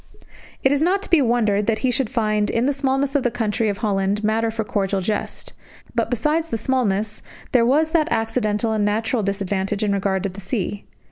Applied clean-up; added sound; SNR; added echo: none; none; none; none.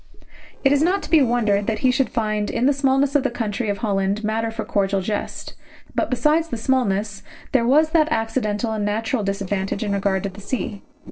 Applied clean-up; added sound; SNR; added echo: neural separator model SepFormer DNS4.